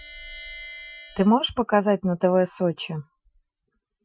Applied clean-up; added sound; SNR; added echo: classical method Wiener filter.